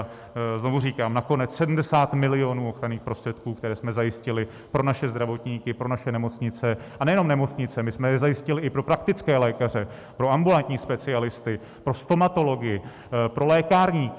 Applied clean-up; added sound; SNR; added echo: none; none; none; none.